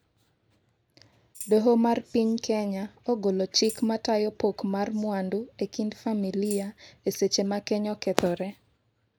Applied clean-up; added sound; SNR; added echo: none; Tambourine; 18 dB; none.